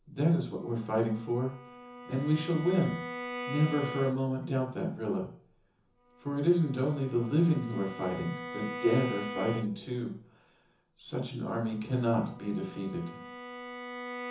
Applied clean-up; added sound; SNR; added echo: none; Bowed string instrument; 12 dB; reverberation time 0.6 s.